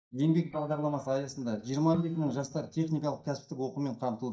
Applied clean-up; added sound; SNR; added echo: neural mask model DeepFilterNet 3.